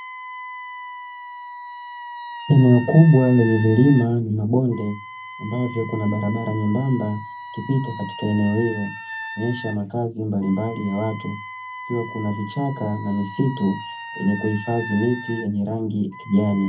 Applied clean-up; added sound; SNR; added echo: none; Wind instrument, woodwind instrument; 14 dB; reverberation time 0.3 s.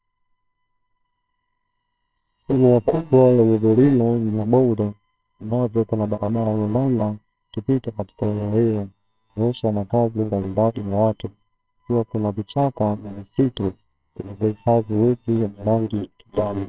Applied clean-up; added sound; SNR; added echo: neural separator model SepFormer WHAMR!.